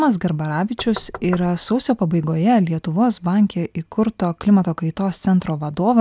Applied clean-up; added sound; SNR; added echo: none; Knock; 16 dB; none.